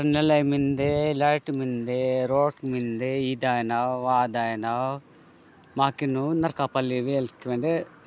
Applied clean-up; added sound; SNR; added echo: none; none; none; none.